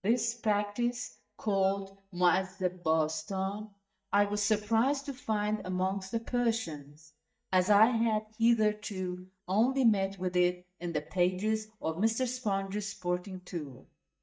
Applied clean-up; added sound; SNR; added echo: neural mask model DeepFilterNet 3.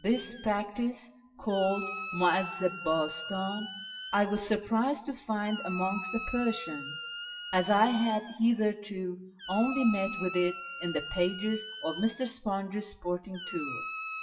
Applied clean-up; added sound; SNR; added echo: classical method WPE with log-MMSE.